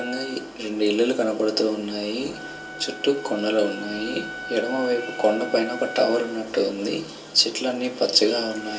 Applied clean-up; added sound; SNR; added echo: none; Wind instrument, woodwind instrument; 15 dB; reverberation time 0.2 s.